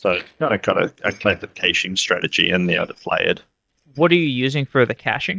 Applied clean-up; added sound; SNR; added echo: neural mask model DeepFilterNet 3.